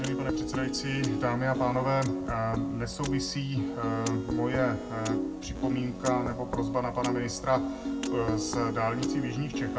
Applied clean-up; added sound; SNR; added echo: none; Piano; 2 dB; reverberation time 0.4 s.